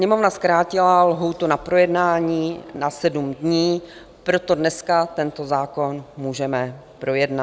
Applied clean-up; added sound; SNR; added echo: none; none; none; none.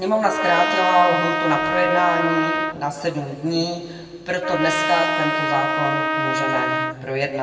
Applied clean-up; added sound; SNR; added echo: none; Trumpet; 1 dB; reverberation time 1.9 s.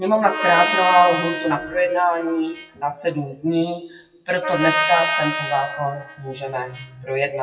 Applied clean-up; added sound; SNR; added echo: classical method WPE with log-MMSE.